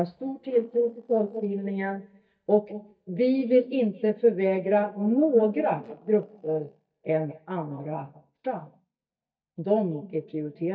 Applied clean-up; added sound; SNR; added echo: neural mask model DeepFilterNet 3.